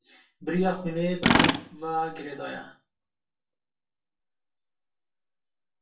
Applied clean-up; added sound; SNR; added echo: none; Tools; -4 dB; reverberation time 0.2 s.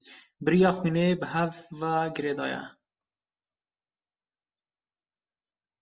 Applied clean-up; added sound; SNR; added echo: none; none; none; none.